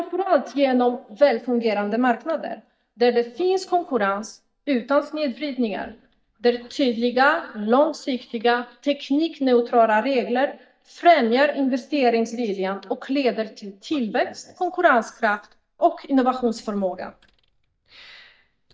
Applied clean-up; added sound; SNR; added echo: neural mask model DeepFilterNet 3.